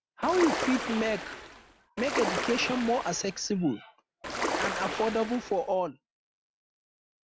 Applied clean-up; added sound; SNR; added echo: none; Ocean; 3 dB; none.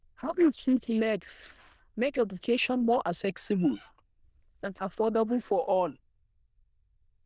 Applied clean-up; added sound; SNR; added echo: neural diffusion model UNIVERSE++.